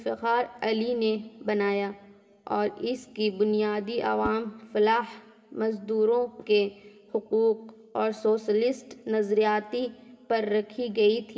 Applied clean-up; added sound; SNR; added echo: none; Whoosh, swoosh, swish; 17 dB; reverberation time 1.2 s.